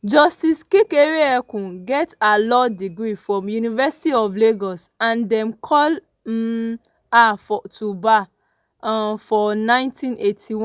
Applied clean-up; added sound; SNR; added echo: none; none; none; none.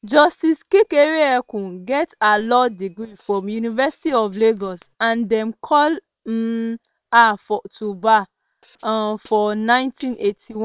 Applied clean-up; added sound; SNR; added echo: neural separator model SepFormer WHAM!.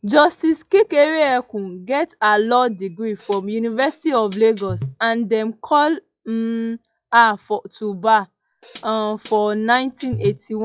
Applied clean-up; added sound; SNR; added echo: classical method log-MMSE.